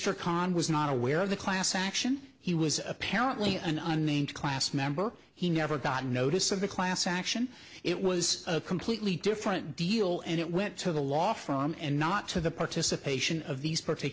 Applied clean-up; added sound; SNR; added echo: none; none; none; none.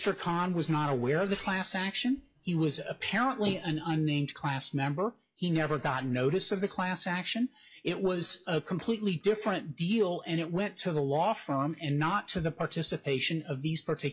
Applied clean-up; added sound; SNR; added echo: classical method WPE with log-MMSE.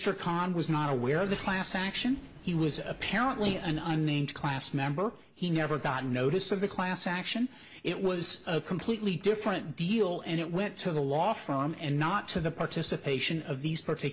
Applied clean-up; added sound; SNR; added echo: none; Sliding door; 17 dB; reverberation time 0.2 s.